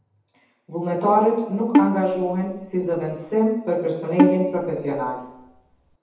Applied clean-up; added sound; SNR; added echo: none; Bowed string instrument; 1 dB; reverberation time 0.8 s.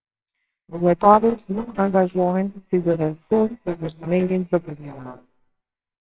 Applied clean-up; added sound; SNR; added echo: neural separator model SepFormer WHAMR!.